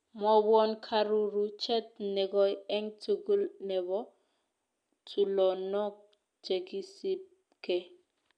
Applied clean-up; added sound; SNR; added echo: none; none; none; none.